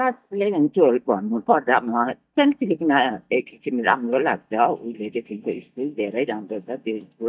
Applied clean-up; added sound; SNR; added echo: neural mask model DeepFilterNet 3.